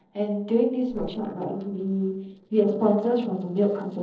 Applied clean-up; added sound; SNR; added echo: neural separator model SepFormer DNS4.